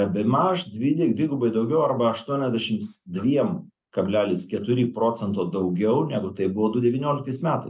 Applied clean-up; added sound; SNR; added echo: none; none; none; none.